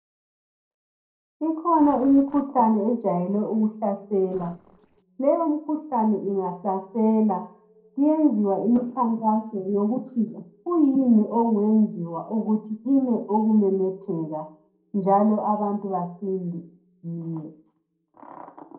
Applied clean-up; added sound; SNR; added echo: neural separator model SepFormer DNS4.